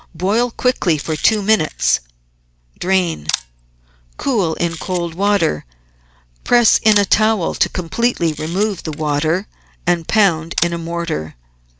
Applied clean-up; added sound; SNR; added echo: none; Camera; 14 dB; none.